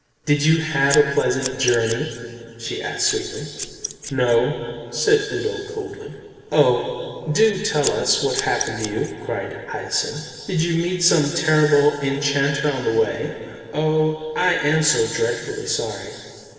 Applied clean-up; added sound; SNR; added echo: neural separator model SepFormer DNS4.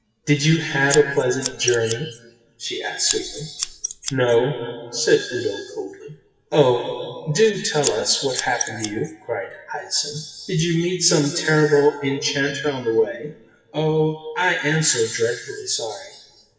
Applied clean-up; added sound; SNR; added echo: classical method WPE with log-MMSE.